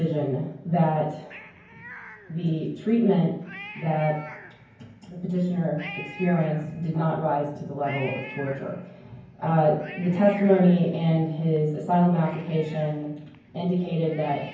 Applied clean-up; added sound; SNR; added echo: none; Cat; 19 dB; reverberation time 0.9 s.